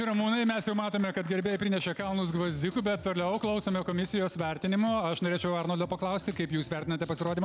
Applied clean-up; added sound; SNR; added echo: none; none; none; none.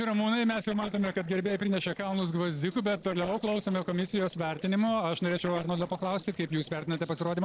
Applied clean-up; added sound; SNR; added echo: neural separator model SepFormer DNS4.